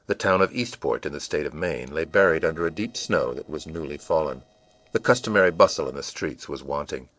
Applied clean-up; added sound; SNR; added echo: neural separator model SepFormer DNS4.